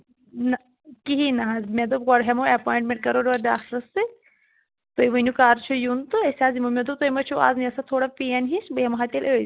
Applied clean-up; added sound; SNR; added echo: none; Coin (dropping); 15 dB; none.